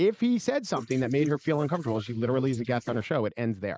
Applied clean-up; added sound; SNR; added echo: neural mask model Resemble Enhance denoiser.